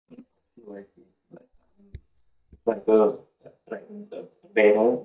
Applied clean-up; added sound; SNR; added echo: neural mask model DeepFilterNet 3.